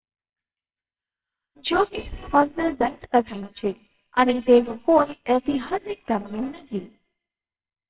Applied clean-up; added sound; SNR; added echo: neural separator model SepFormer WHAMR!.